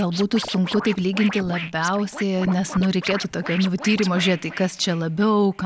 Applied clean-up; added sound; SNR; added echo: none; Scratching (performance technique); 12 dB; none.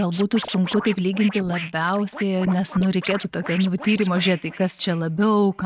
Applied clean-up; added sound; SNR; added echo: neural mask model RNNoise.